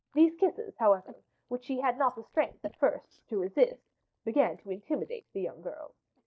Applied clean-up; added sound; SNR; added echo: neural mask model DeepFilterNet 3.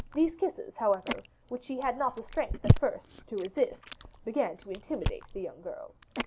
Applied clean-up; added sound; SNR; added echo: none; Chewing, mastication; 1 dB; none.